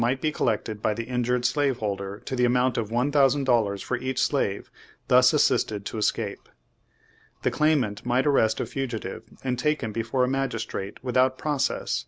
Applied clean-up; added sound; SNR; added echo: none; none; none; none.